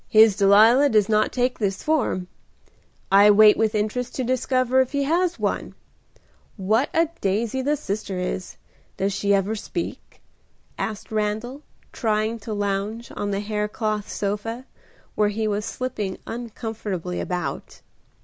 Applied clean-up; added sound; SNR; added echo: none; none; none; none.